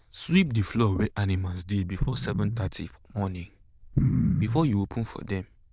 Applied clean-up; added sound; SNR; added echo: neural diffusion model UNIVERSE++.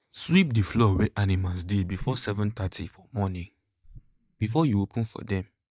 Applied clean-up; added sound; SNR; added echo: neural mask model DeepFilterNet 3.